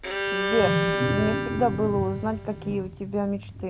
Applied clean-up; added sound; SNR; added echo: none; Bowed string instrument + Wild animals; 0 dB; none.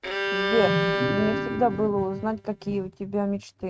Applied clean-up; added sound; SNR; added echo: neural mask model RNNoise.